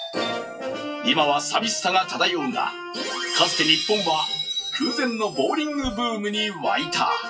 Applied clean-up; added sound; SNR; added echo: classical method WPE with log-MMSE.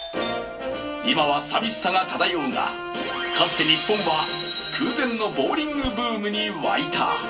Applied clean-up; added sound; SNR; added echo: none; Doorbell; 20 dB; reverberation time 0.2 s.